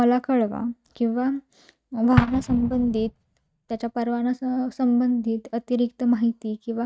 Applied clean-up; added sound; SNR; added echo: neural mask model RNNoise.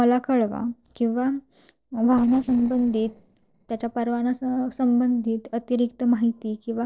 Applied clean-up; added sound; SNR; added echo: neural separator model SepFormer DNS4.